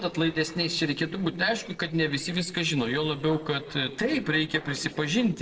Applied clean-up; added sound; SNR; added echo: neural separator model SepFormer DNS4.